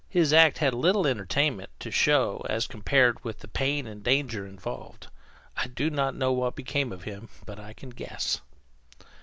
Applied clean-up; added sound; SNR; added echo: none; none; none; none.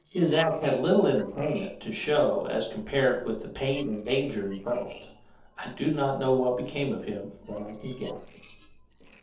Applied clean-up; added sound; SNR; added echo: neural separator model SepFormer DNS4.